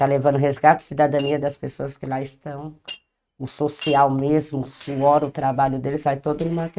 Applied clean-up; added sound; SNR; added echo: neural mask model RNNoise.